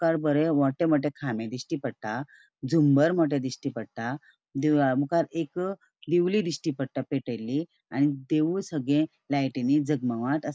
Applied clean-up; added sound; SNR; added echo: none; none; none; none.